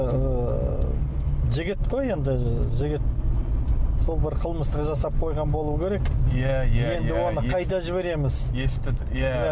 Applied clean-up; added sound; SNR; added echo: none; none; none; none.